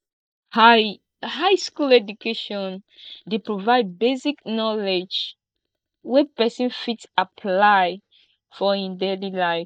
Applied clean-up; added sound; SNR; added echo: neural mask model DeepFilterNet 3.